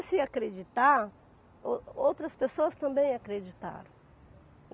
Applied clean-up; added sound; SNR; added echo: none; none; none; none.